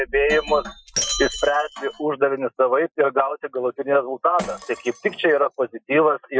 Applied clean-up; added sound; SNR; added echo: classical method Wiener filter.